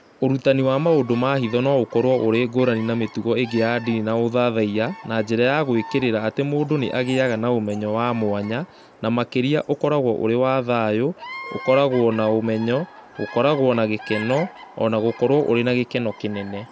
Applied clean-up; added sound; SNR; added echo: none; Bird vocalization, bird call, bird song; 19 dB; none.